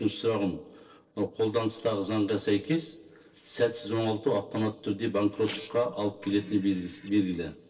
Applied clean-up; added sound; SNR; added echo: neural separator model SepFormer DNS4.